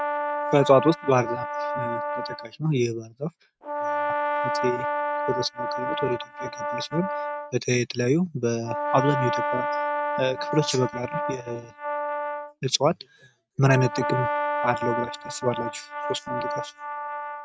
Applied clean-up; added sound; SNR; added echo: neural mask model RNNoise.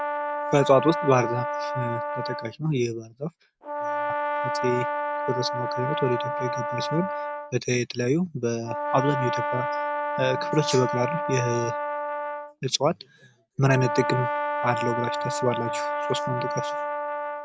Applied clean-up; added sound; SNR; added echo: none; Brass instrument; 2 dB; none.